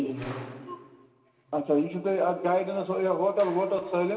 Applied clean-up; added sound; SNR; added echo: none; Squeak; 12 dB; reverberation time 2.0 s.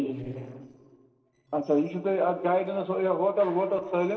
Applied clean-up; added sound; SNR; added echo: neural separator model SepFormer DNS4.